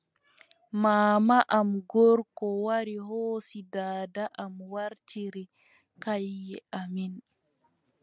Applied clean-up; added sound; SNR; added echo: none; none; none; none.